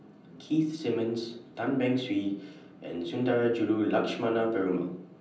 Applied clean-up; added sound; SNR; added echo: none; none; none; reverberation time 0.6 s.